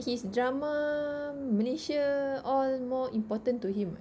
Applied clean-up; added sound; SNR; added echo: none; none; none; none.